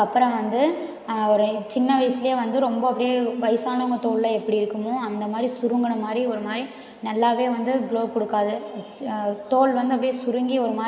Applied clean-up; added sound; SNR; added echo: none; none; none; none.